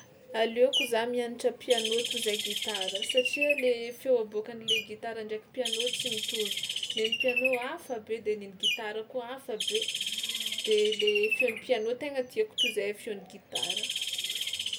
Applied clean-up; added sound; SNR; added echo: none; Bird; 2 dB; none.